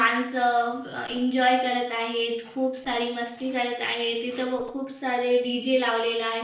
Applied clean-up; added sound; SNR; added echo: neural separator model SepFormer DNS4.